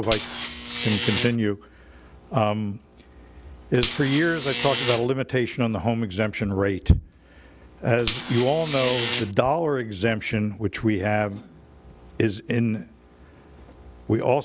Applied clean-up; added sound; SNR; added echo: none; Buzz; 5 dB; none.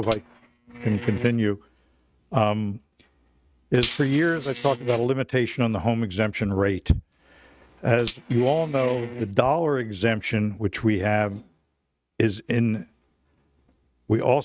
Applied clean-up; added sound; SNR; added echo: neural mask model RNNoise.